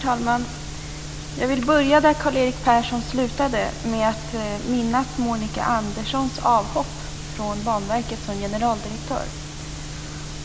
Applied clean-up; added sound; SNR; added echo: none; none; none; none.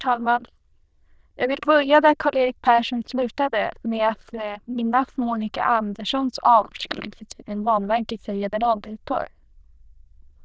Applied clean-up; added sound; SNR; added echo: neural diffusion model UNIVERSE++.